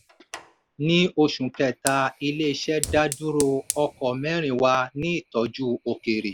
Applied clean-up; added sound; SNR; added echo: none; Fire; 15 dB; none.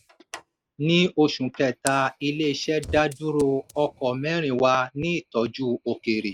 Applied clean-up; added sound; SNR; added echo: neural mask model RNNoise.